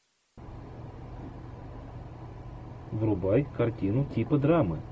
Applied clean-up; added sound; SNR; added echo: none; none; none; none.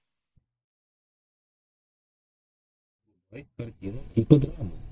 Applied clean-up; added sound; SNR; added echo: neural mask model DeepFilterNet 3.